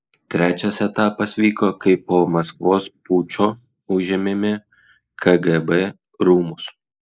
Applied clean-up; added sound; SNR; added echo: neural mask model Resemble Enhance denoiser.